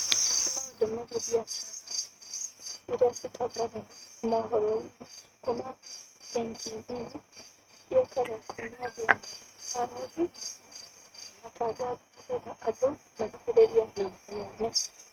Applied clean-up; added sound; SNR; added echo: neural mask model RNNoise.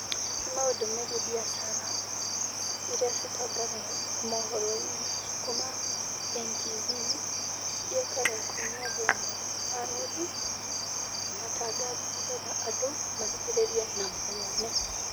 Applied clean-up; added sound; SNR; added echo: none; Cricket + Cutlery, silverware / Dishes, pots, and pans / Chink, clink; -5 dB; none.